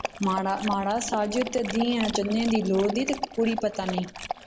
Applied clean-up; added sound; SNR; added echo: none; Dog; 9 dB; none.